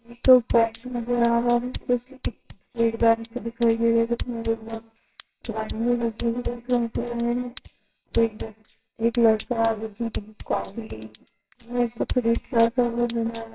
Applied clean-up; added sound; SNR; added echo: neural separator model SepFormer WHAMR!.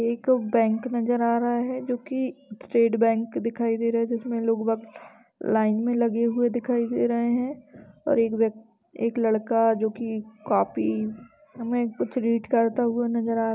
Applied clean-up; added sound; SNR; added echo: none; none; none; none.